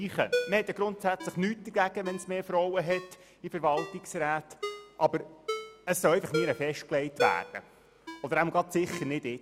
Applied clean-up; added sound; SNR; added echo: none; Ringtone; 8 dB; none.